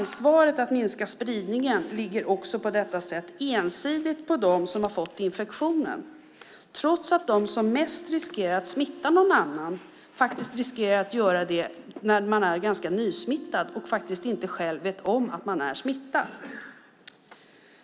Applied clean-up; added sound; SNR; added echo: none; Wind instrument, woodwind instrument; 19 dB; none.